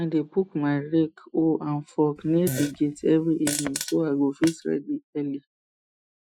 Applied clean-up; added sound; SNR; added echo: classical method Wiener filter.